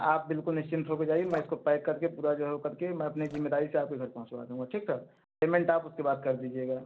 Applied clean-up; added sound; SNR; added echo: neural separator model SepFormer DNS4.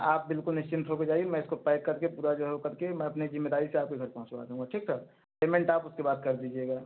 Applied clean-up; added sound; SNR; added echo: none; none; none; none.